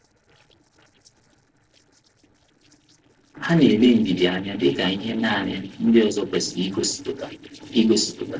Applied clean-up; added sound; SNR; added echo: neural separator model SepFormer DNS4.